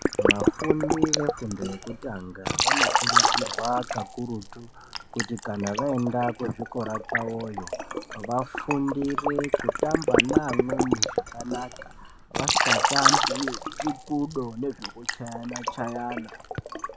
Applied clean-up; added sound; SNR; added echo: none; Liquid; -4 dB; none.